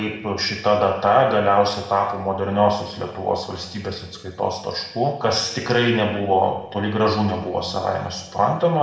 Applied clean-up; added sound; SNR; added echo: none; none; none; reverberation time 1.0 s.